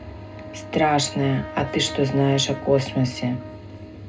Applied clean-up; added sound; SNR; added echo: none; Brass instrument; 15 dB; reverberation time 0.2 s.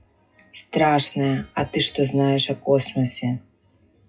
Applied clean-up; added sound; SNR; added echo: classical method WPE with log-MMSE.